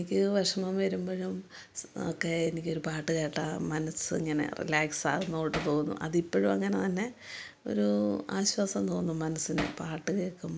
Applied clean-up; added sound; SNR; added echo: none; Hammer; 7 dB; none.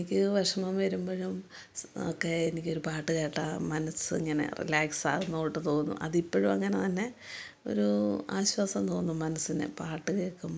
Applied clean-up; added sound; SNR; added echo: none; none; none; none.